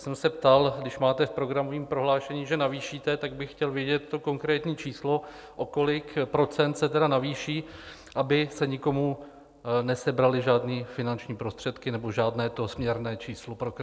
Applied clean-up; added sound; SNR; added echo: none; none; none; none.